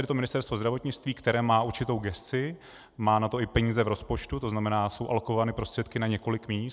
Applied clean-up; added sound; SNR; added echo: none; none; none; none.